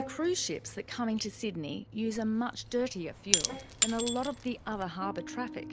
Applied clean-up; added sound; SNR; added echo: none; Shatter / Crushing; 1 dB; none.